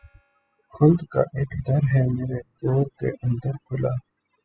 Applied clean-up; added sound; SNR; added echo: classical method spectral subtraction.